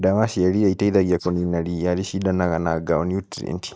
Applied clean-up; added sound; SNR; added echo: neural mask model Resemble Enhance denoiser.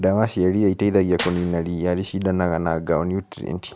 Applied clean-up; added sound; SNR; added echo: none; Clapping / Drum kit; 15 dB; none.